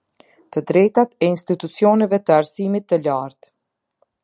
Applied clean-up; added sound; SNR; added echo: none; none; none; none.